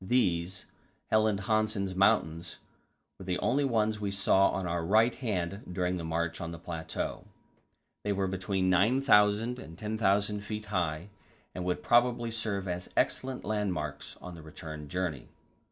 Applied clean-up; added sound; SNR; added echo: none; none; none; none.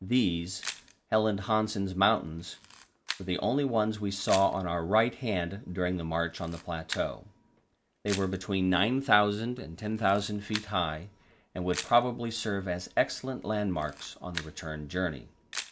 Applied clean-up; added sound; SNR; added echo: none; Camera; 16 dB; none.